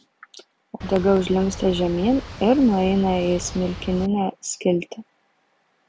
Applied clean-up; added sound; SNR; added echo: none; Boat, Water vehicle; 13 dB; none.